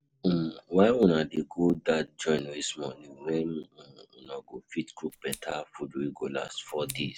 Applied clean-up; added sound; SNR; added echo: none; Scissors; 15 dB; none.